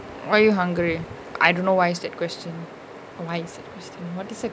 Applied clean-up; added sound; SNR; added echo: none; none; none; none.